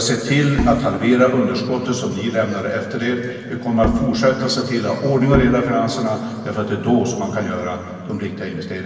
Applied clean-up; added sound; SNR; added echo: none; Bowed string instrument; 7 dB; reverberation time 2.5 s.